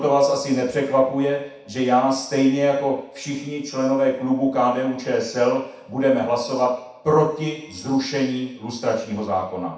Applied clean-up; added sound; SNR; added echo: none; none; none; reverberation time 0.7 s.